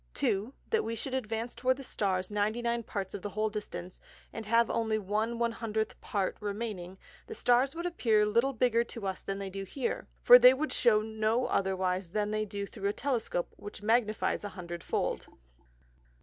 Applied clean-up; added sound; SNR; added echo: none; none; none; none.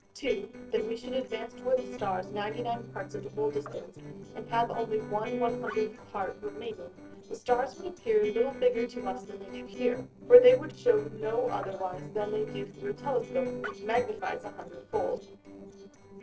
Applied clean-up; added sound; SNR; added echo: neural separator model SepFormer DNS4.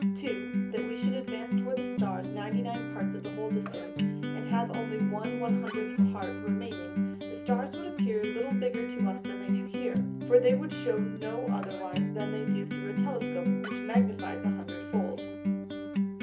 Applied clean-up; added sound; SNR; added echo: none; Acoustic guitar; -4 dB; reverberation time 0.3 s.